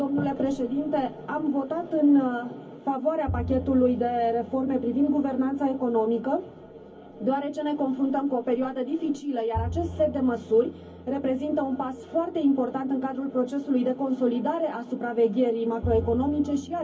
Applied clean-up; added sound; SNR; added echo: none; Bowed string instrument; 15 dB; reverberation time 0.3 s.